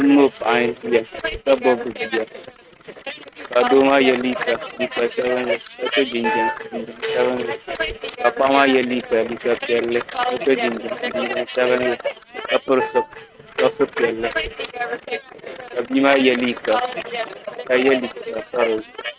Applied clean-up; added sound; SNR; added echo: neural mask model RNNoise.